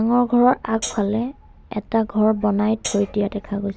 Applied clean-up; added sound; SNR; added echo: none; Hi-hat; 11 dB; none.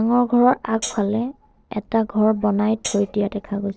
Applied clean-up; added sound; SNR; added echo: neural separator model SepFormer DNS4.